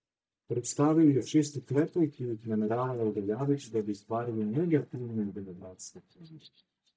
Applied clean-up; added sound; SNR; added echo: neural mask model DeepFilterNet 3.